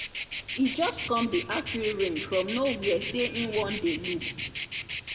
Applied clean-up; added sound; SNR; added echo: none; Insect; 6 dB; reverberation time 1.0 s.